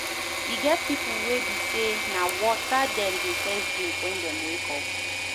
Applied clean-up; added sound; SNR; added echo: none; Engine / Mechanisms; -1 dB; none.